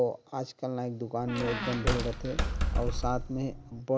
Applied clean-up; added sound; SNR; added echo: none; Squeak; -1 dB; none.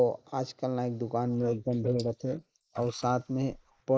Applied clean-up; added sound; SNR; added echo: neural mask model Resemble Enhance denoiser.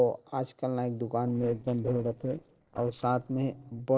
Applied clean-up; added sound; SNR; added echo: neural separator model SepFormer DNS4.